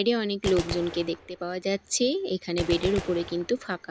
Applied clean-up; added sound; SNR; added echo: none; Gunshot, gunfire; 11 dB; none.